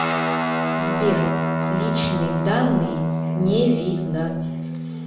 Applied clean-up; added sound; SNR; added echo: none; Guitar; -2 dB; reverberation time 0.8 s.